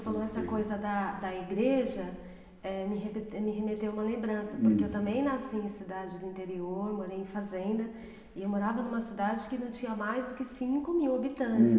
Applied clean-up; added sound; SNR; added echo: none; none; none; reverberation time 1.3 s.